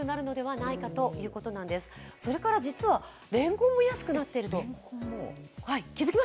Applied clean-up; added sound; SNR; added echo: none; none; none; none.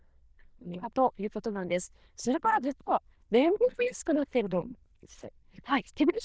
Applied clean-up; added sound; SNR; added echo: neural diffusion model UNIVERSE++.